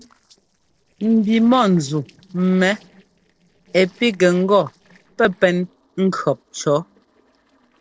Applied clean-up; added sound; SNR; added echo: neural separator model SepFormer DNS4.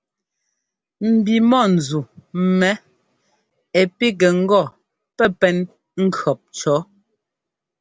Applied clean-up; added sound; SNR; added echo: none; none; none; none.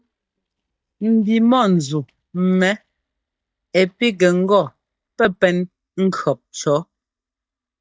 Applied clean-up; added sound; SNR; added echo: neural mask model DeepFilterNet 3.